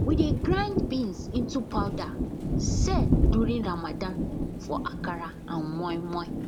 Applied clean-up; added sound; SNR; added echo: none; Thunder; -4 dB; none.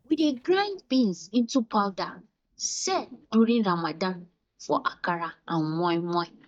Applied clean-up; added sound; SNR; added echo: neural mask model DeepFilterNet 3.